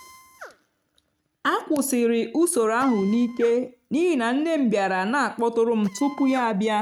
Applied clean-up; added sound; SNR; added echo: neural mask model RNNoise.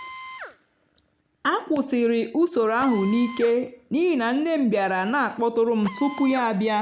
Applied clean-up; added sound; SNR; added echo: none; Drill; 19 dB; none.